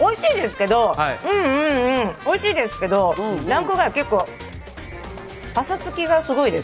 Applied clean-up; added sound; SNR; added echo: none; none; none; none.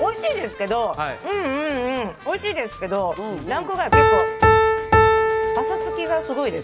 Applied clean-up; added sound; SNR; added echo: none; Piano; -3 dB; none.